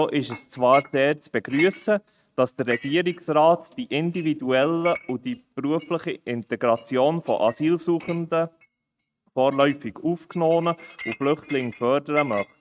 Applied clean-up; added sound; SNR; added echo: neural mask model RNNoise.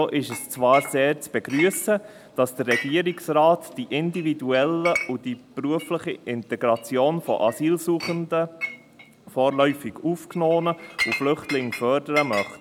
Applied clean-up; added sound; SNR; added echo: none; Chink, clink; 12 dB; none.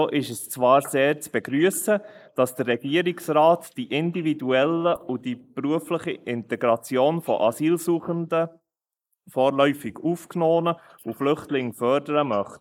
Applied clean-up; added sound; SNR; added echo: neural mask model Resemble Enhance denoiser.